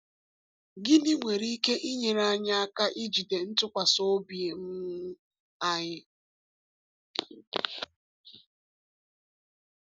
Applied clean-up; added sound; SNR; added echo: none; none; none; none.